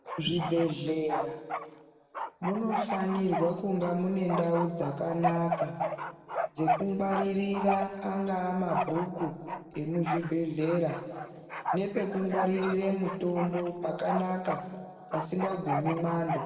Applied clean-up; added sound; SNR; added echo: none; Bark; 6 dB; reverberation time 1.8 s.